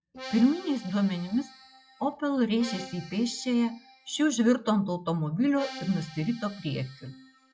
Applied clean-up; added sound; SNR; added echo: classical method log-MMSE.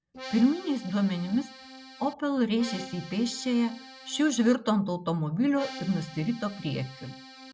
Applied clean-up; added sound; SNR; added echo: none; Accordion; 15 dB; none.